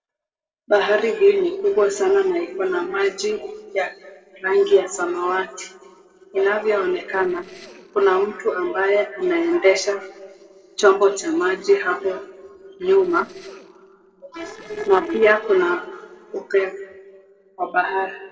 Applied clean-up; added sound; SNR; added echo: neural separator model SepFormer DNS4.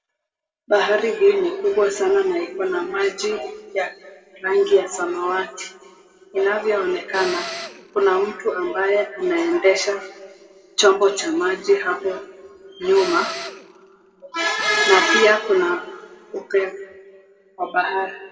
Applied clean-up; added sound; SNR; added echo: none; Tools; 12 dB; reverberation time 1.9 s.